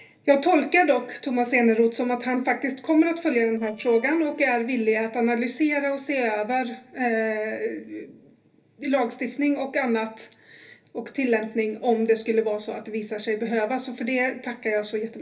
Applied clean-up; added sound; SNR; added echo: neural separator model SepFormer DNS4.